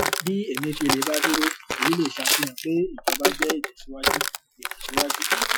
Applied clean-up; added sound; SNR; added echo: classical method Wiener filter.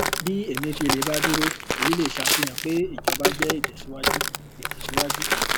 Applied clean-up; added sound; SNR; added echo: none; Walk, footsteps; -3 dB; none.